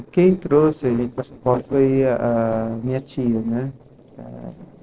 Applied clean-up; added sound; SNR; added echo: neural separator model SepFormer DNS4.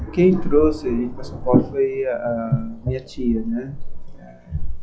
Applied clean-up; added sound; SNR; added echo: classical method log-MMSE.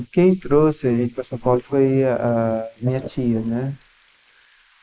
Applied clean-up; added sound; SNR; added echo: neural mask model Resemble Enhance denoiser.